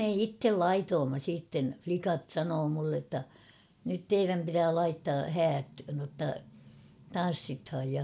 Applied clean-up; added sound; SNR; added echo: none; none; none; none.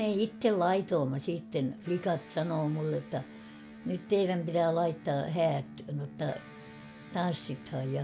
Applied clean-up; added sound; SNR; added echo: none; Electric guitar; 17 dB; none.